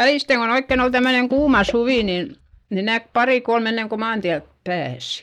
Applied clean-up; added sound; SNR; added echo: neural mask model DeepFilterNet 3.